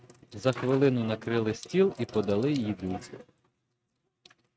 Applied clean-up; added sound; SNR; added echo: neural mask model RNNoise.